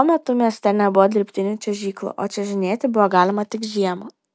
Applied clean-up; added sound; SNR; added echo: none; none; none; none.